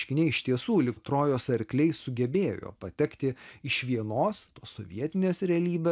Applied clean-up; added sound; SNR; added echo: none; none; none; none.